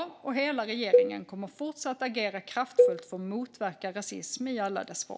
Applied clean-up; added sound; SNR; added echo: none; Cowbell; -4 dB; none.